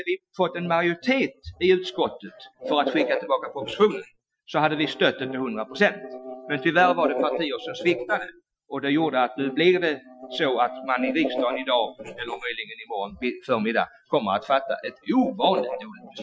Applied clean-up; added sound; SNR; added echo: classical method Wiener filter.